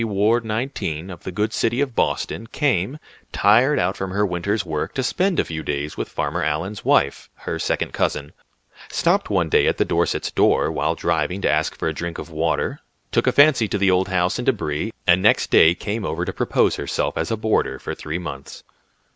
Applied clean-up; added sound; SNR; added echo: none; none; none; none.